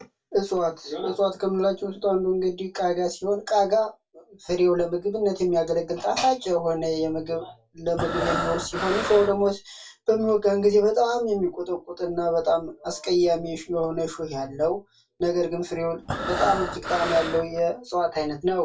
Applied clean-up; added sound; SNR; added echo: none; Breathing; 5 dB; reverberation time 0.2 s.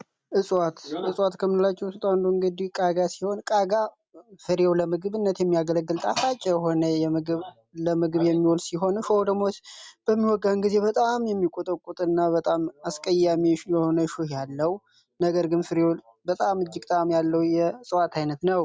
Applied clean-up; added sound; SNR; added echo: none; none; none; none.